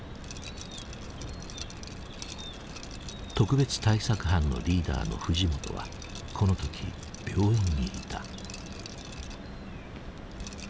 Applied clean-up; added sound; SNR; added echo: none; Liquid; 17 dB; none.